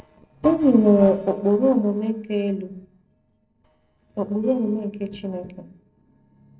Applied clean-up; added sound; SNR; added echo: neural separator model SepFormer DNS4.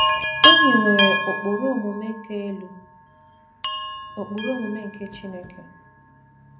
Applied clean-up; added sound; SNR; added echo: none; Chime; -4 dB; reverberation time 0.5 s.